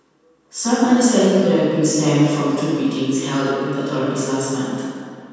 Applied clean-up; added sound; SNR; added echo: none; none; none; reverberation time 2.1 s.